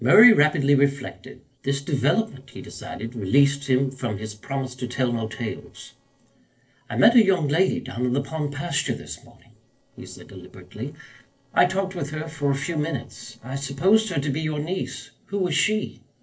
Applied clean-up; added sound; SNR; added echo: neural separator model SepFormer DNS4.